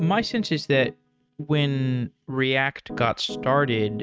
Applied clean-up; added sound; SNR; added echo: neural mask model RNNoise.